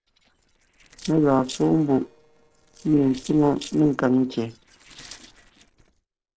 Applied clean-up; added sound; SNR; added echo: neural separator model SepFormer DNS4.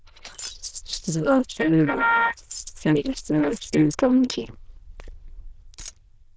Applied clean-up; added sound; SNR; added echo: neural diffusion model UNIVERSE++.